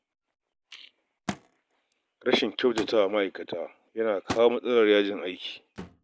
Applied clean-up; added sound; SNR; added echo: none; Thump, thud; 15 dB; none.